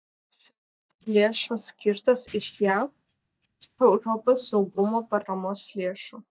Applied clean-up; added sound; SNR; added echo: neural mask model DeepFilterNet 3.